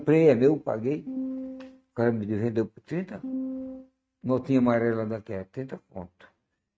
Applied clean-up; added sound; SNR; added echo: neural mask model RNNoise.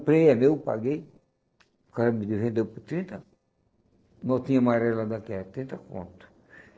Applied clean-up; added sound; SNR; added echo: neural separator model SepFormer DNS4.